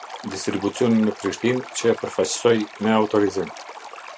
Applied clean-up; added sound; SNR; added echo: none; Stream; 15 dB; none.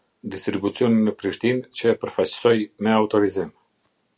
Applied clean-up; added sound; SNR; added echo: none; none; none; none.